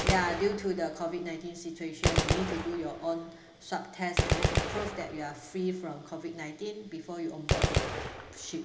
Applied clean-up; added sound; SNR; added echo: none; Gunshot, gunfire; -1 dB; reverberation time 0.8 s.